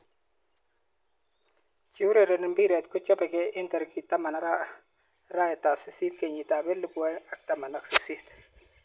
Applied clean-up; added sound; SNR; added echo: none; none; none; none.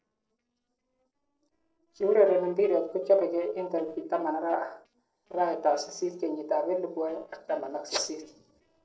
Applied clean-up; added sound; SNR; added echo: neural separator model SepFormer DNS4.